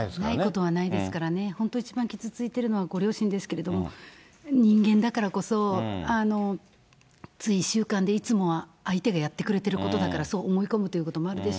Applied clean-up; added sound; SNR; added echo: none; none; none; none.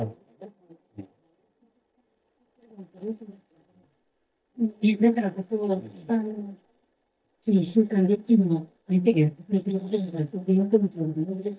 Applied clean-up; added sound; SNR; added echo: neural mask model DeepFilterNet 3.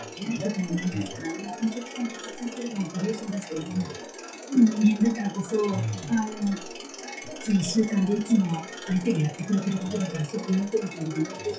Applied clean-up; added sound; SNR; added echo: classical method WPE with log-MMSE.